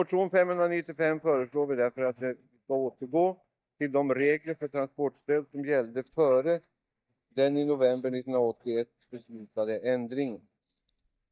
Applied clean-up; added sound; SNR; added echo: neural mask model DeepFilterNet 3.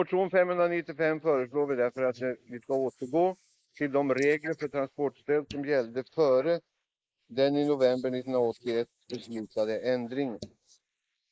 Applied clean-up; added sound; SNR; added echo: neural mask model Resemble Enhance denoiser.